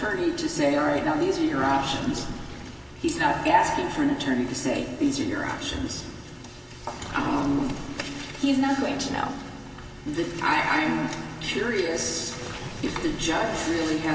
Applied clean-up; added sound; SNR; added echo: none; Gurgling; 17 dB; reverberation time 2.4 s.